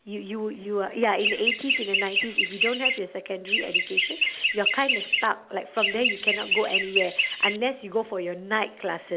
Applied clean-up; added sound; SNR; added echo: none; Chirp, tweet; -3 dB; none.